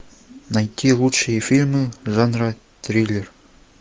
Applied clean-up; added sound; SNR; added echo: none; none; none; none.